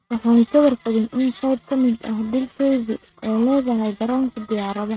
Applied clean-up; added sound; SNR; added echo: neural mask model RNNoise.